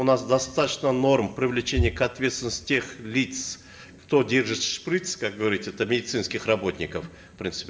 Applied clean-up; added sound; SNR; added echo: none; none; none; reverberation time 0.9 s.